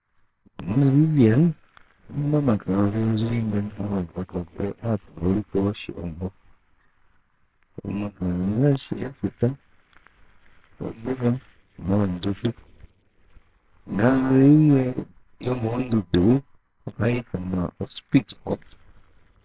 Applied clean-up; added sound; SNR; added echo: neural separator model SepFormer WHAMR!.